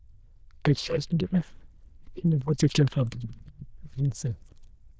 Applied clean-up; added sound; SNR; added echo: neural diffusion model UNIVERSE++.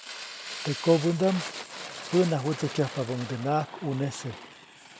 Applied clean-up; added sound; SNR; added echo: none; Fire; 11 dB; none.